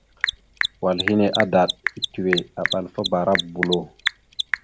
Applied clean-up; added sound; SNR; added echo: none; Telephone / Typing + Mechanisms; 4 dB; none.